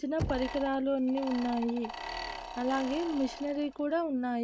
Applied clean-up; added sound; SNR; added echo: none; Mechanisms + Knock; 9 dB; none.